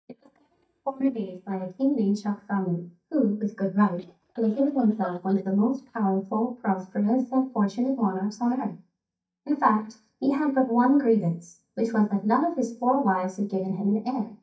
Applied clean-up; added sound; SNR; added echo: neural mask model DeepFilterNet 3.